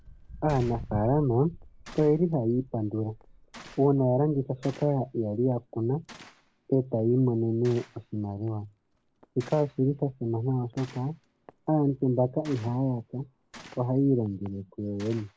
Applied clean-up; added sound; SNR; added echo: none; Gunshot, gunfire + Walk, footsteps; 20 dB; none.